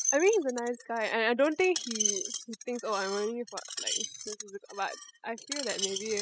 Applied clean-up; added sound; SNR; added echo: classical method spectral subtraction.